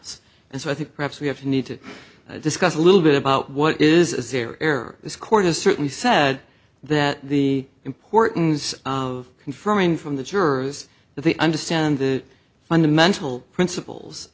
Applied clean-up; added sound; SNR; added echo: none; none; none; none.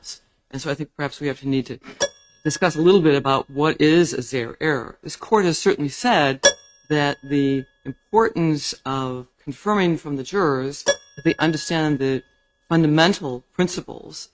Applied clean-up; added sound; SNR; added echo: neural mask model RNNoise.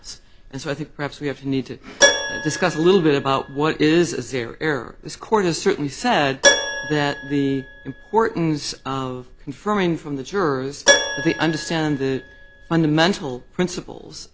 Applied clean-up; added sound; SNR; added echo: none; Keyboard (musical); 5 dB; none.